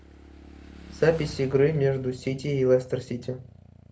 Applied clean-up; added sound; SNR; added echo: none; Motorcycle / Engine; 19 dB; reverberation time 0.3 s.